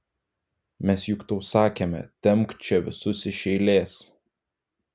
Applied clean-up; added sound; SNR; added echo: none; none; none; none.